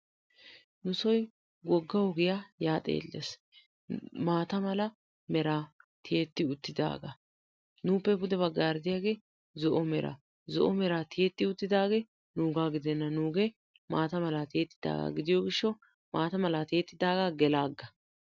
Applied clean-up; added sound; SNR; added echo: none; none; none; none.